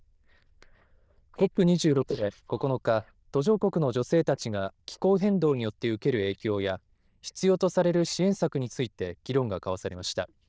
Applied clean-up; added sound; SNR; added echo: neural diffusion model UNIVERSE++.